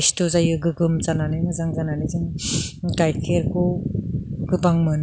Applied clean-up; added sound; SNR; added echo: none; none; none; none.